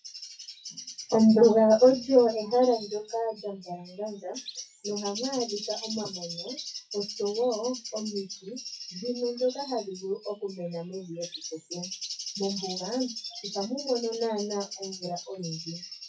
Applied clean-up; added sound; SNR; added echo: classical method WPE with log-MMSE.